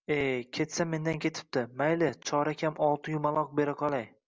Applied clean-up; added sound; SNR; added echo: none; none; none; none.